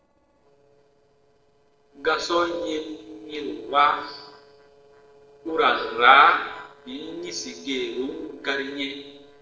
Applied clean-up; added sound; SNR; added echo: neural separator model SepFormer DNS4.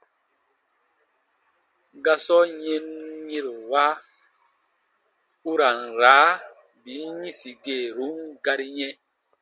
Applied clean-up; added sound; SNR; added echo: none; none; none; none.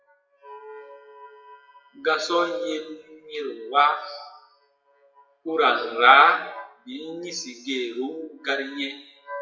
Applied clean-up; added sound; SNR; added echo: classical method WPE with log-MMSE.